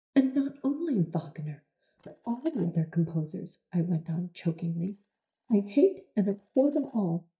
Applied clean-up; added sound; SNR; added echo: neural mask model DeepFilterNet 3.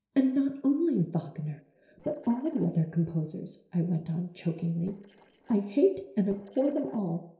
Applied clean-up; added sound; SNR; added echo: neural separator model SepFormer DNS4.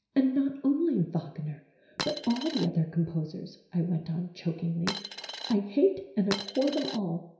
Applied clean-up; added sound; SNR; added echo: none; Coin (dropping); 7 dB; reverberation time 0.7 s.